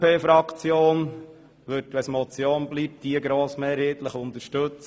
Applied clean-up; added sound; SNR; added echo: none; none; none; none.